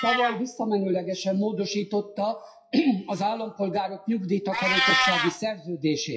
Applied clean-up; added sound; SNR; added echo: classical method WPE with log-MMSE.